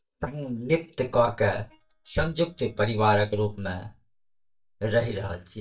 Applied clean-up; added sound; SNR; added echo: neural mask model DeepFilterNet 3.